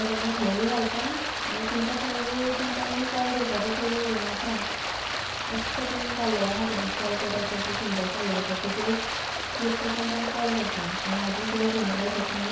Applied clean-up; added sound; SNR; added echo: none; Stream; 1 dB; reverberation time 0.7 s.